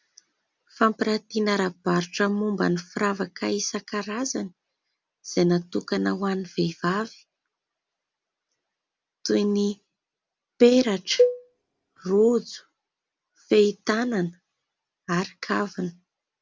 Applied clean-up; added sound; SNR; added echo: none; Cowbell; 1 dB; none.